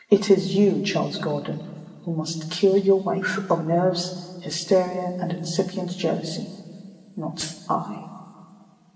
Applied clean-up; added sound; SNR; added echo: none; Hi-hat; 14 dB; reverberation time 2.7 s.